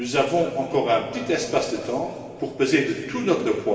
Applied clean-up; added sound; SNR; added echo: none; none; none; reverberation time 2.4 s.